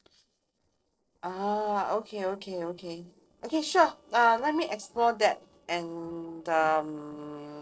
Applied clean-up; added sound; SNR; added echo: neural separator model SepFormer DNS4.